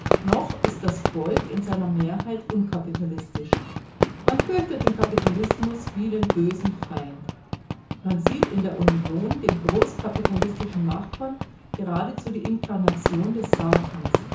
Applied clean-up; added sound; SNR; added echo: none; Fireworks; -1 dB; reverberation time 0.7 s.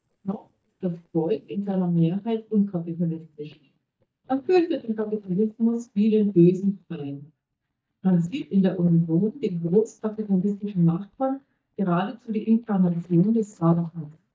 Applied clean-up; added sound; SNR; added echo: neural mask model DeepFilterNet 3.